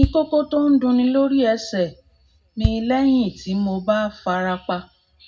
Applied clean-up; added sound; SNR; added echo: none; Bass drum; 10 dB; reverberation time 0.3 s.